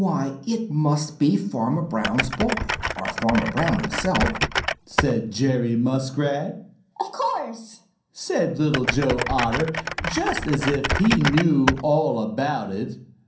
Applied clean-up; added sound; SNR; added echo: none; Typing; 3 dB; reverberation time 0.6 s.